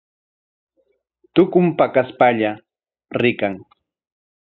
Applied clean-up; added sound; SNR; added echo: neural mask model Resemble Enhance denoiser.